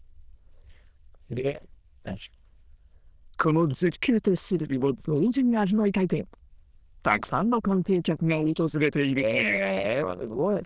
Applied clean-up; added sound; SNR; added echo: neural diffusion model UNIVERSE++.